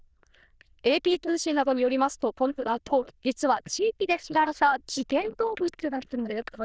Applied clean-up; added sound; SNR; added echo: neural diffusion model UNIVERSE++.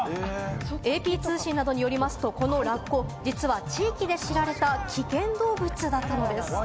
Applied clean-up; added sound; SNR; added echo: none; none; none; none.